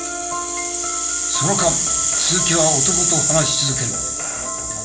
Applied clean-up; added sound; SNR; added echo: none; Rattle (instrument); -4 dB; reverberation time 0.4 s.